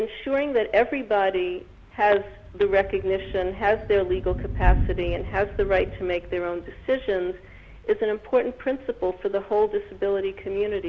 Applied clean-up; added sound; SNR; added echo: none; Thunder / Rain; 8 dB; none.